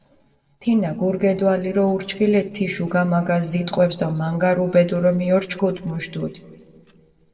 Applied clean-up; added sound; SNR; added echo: neural separator model SepFormer DNS4.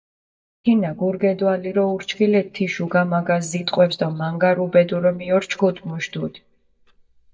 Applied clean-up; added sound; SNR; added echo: neural mask model DeepFilterNet 3.